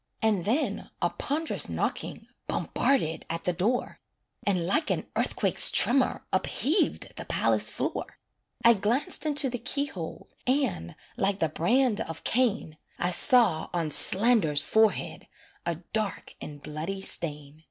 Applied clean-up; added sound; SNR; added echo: none; none; none; none.